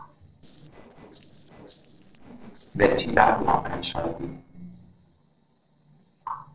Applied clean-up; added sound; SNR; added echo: neural separator model SepFormer DNS4.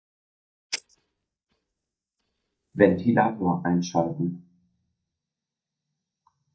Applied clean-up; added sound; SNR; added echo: neural mask model DeepFilterNet 3.